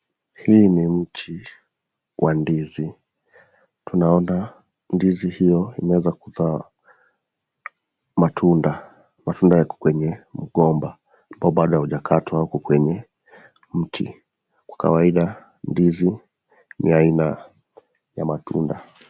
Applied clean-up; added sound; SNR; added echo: none; none; none; none.